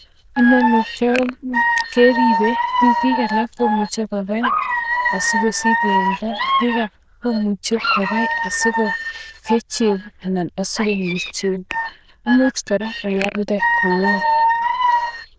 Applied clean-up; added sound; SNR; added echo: neural diffusion model UNIVERSE++.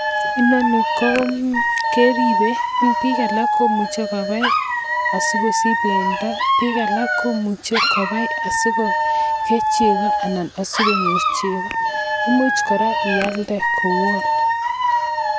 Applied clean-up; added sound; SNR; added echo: none; Alarm / Dog; -3 dB; none.